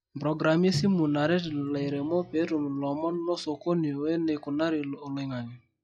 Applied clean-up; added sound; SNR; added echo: classical method log-MMSE.